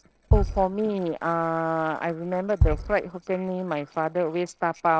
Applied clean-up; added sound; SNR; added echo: neural separator model SepFormer DNS4.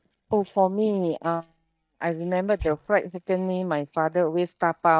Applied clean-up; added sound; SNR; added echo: neural mask model DeepFilterNet 3.